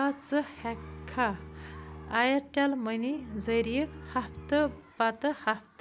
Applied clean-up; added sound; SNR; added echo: none; Bowed string instrument; 14 dB; none.